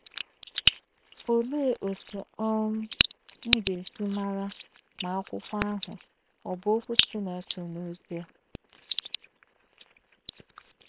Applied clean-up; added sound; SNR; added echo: neural separator model SepFormer WHAM!.